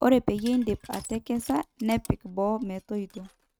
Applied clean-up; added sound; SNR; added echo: neural mask model RNNoise.